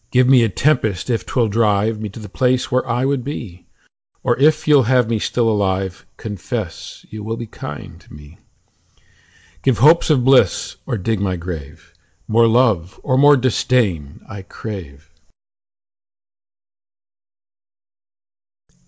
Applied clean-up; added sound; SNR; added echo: none; none; none; none.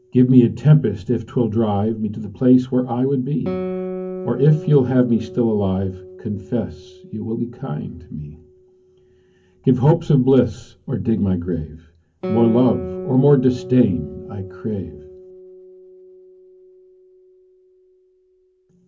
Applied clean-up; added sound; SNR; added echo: none; Guitar; 14 dB; reverberation time 0.3 s.